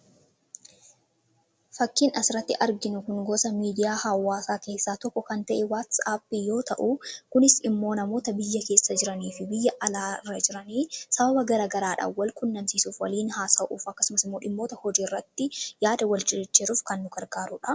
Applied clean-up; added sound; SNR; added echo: none; none; none; none.